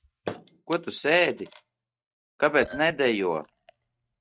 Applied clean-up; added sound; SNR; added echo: neural mask model RNNoise.